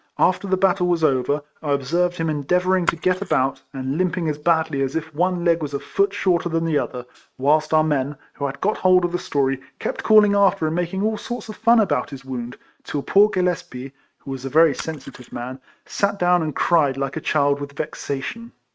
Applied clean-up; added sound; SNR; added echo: neural mask model RNNoise.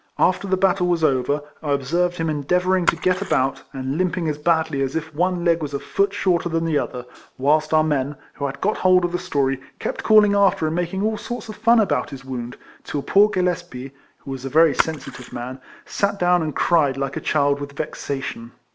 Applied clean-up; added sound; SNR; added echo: none; Splash, splatter; 10 dB; none.